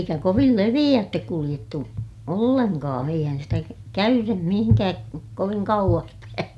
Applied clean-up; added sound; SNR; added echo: none; none; none; none.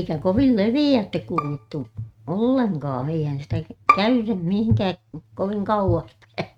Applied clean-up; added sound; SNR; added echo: neural mask model RNNoise.